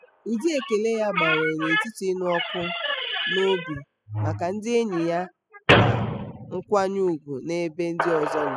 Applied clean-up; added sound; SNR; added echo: classical method spectral subtraction.